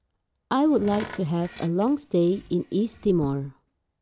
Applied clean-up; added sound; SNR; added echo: none; Tools; 18 dB; none.